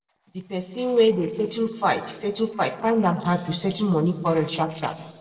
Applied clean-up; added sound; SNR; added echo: neural separator model SepFormer DNS4.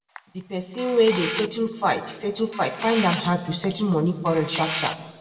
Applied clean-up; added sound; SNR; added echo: none; Camera; 11 dB; reverberation time 1.5 s.